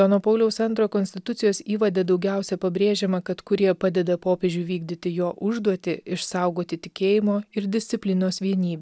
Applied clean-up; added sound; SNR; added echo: none; none; none; none.